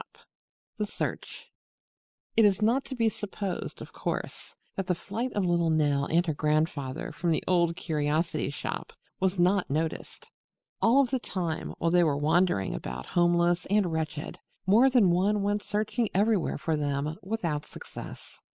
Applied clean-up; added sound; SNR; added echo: neural mask model Resemble Enhance denoiser.